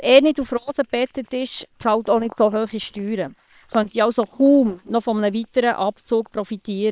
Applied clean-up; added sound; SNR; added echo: neural separator model SepFormer WHAM!.